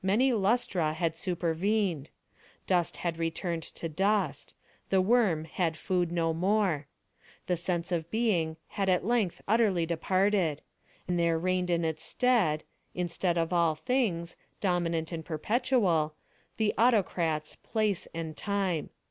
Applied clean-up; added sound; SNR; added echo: none; none; none; none.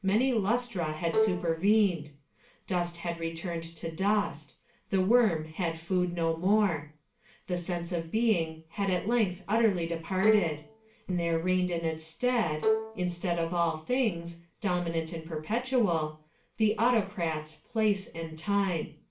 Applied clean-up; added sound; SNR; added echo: none; Bowed string instrument; 3 dB; reverberation time 0.3 s.